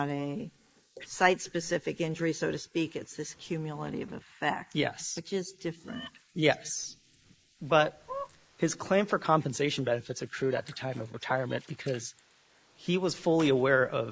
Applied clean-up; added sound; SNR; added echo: neural mask model Resemble Enhance denoiser.